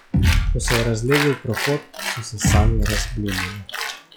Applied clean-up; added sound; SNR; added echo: classical method log-MMSE.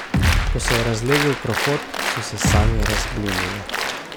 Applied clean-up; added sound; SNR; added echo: none; Bass drum + Applause; -3 dB; none.